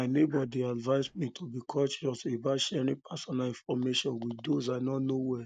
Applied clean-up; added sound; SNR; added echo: neural mask model DeepFilterNet 3.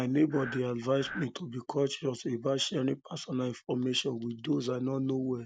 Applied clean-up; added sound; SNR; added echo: neural mask model Resemble Enhance denoiser.